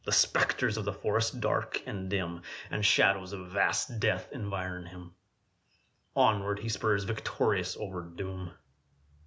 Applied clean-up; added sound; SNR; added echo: none; none; none; none.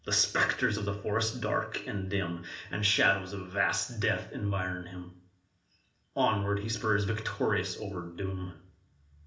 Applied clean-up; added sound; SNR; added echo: none; none; none; reverberation time 0.5 s.